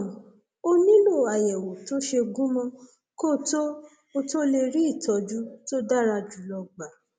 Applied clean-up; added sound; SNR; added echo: none; none; none; none.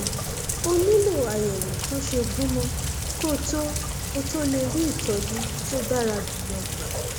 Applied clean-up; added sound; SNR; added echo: none; Rain; 2 dB; none.